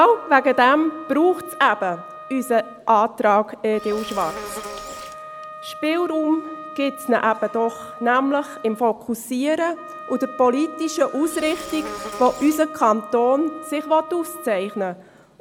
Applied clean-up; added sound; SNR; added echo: none; Insect + Wind instrument, woodwind instrument; 15 dB; none.